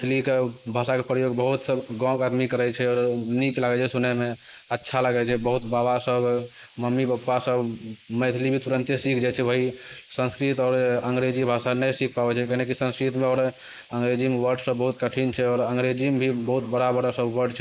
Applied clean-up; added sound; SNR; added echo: neural mask model Resemble Enhance denoiser.